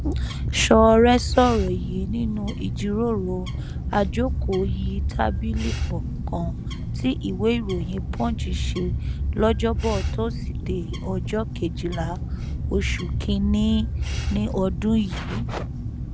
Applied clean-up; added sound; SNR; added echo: none; Bird; 2 dB; none.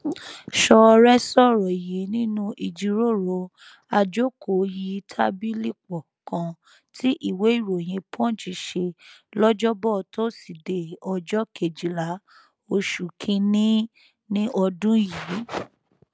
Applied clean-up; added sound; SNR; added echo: none; none; none; none.